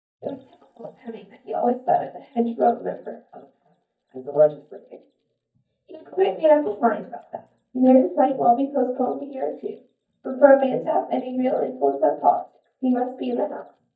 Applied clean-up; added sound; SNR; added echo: neural mask model DeepFilterNet 3.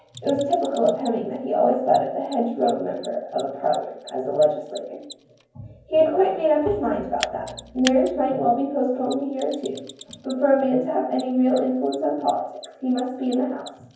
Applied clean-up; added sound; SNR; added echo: none; Mechanisms; 19 dB; reverberation time 0.9 s.